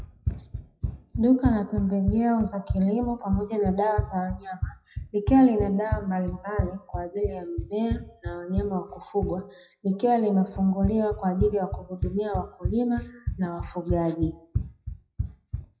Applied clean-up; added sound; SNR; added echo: classical method WPE with log-MMSE.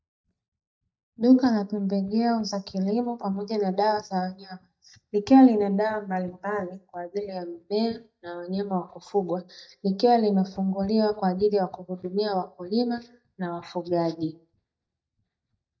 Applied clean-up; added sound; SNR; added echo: neural mask model DeepFilterNet 3.